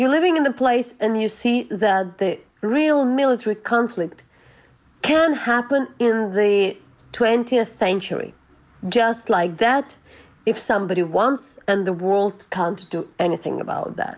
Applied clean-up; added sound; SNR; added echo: none; none; none; none.